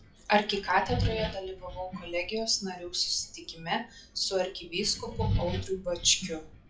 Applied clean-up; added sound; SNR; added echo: classical method WPE with log-MMSE.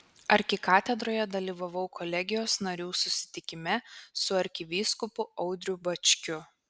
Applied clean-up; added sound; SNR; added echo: none; none; none; none.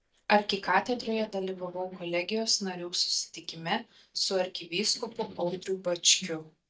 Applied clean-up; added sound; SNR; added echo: neural mask model DeepFilterNet 3.